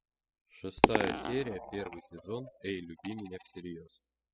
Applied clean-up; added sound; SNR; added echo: classical method spectral subtraction.